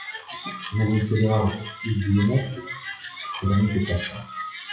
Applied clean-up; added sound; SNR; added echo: classical method WPE with log-MMSE.